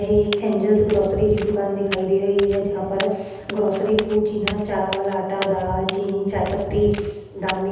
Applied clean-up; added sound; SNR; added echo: none; Walk, footsteps; 10 dB; reverberation time 1.1 s.